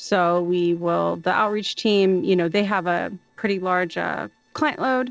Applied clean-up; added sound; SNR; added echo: neural separator model SepFormer DNS4.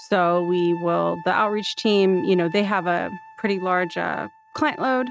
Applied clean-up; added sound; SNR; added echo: neural mask model RNNoise.